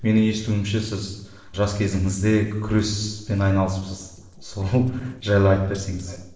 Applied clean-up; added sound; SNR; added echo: neural separator model SepFormer DNS4.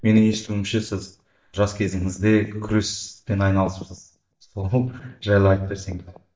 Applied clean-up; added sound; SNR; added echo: neural mask model DeepFilterNet 3.